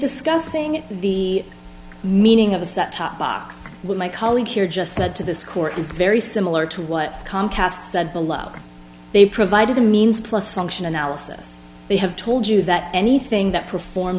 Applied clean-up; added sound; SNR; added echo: none; none; none; none.